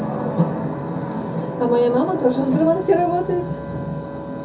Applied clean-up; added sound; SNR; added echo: none; Wind instrument, woodwind instrument; 14 dB; reverberation time 0.3 s.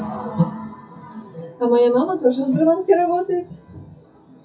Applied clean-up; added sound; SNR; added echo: classical method WPE with log-MMSE.